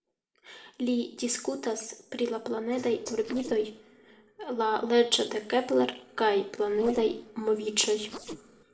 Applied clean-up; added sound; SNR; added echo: neural separator model SepFormer DNS4.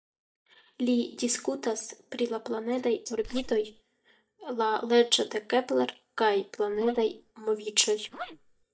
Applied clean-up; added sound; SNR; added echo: neural mask model DeepFilterNet 3.